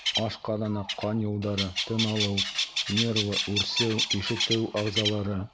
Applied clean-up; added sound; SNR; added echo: none; Bird; 2 dB; none.